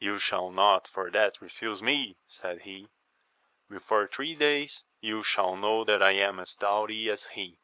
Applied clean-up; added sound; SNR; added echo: none; none; none; none.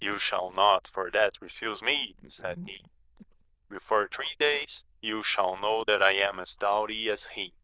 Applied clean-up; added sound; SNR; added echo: neural diffusion model UNIVERSE++.